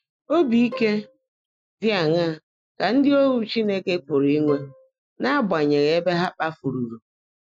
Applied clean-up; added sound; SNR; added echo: classical method Wiener filter.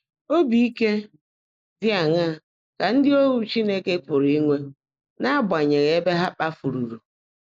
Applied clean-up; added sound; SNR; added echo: neural mask model Resemble Enhance denoiser.